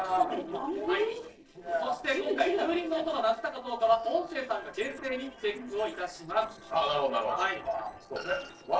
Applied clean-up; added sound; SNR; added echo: neural separator model SepFormer DNS4.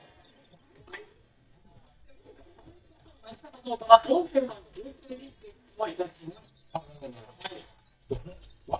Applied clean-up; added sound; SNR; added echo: neural mask model DeepFilterNet 3.